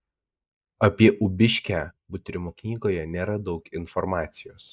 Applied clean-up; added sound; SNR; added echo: neural mask model Resemble Enhance denoiser.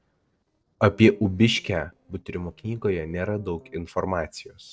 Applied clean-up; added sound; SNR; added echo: neural separator model SepFormer DNS4.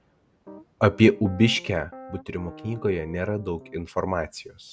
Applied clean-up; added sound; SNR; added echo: none; Piano; 18 dB; none.